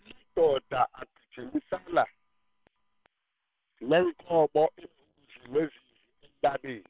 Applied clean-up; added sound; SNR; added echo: neural separator model SepFormer WHAM!.